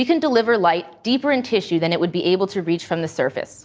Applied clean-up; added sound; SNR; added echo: none; none; none; none.